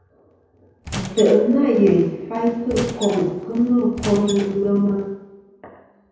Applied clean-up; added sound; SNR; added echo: none; Squeak / Wood; 13 dB; reverberation time 0.9 s.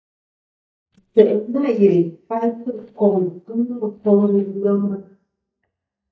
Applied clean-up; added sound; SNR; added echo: neural mask model DeepFilterNet 3.